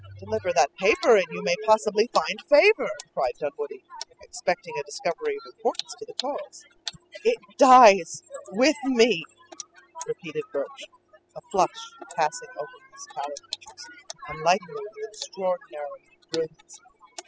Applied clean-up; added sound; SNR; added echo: classical method spectral subtraction.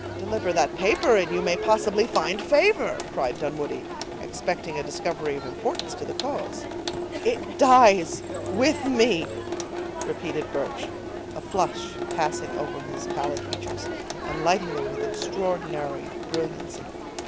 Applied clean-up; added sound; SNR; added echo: none; Sink (filling or washing) / Water tap, faucet + Crowd; 6 dB; none.